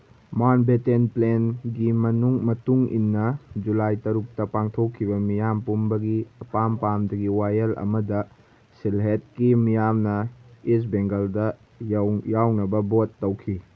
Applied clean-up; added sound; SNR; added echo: none; none; none; none.